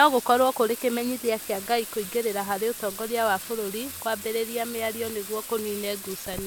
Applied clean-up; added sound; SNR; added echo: none; Bathtub (filling or washing); 12 dB; none.